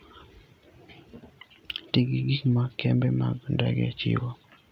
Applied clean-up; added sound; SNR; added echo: none; none; none; none.